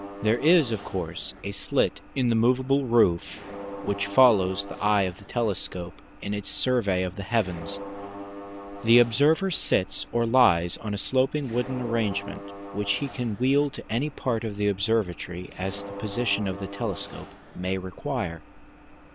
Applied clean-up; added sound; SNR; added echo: none; Mechanisms; 15 dB; none.